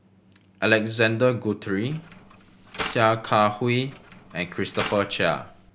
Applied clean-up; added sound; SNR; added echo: none; Mechanisms; 13 dB; none.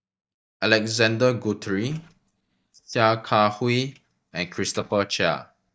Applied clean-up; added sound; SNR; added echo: neural mask model DeepFilterNet 3.